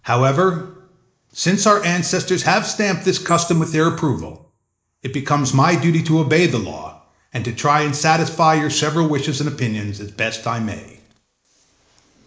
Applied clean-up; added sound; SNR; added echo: neural mask model Resemble Enhance denoiser.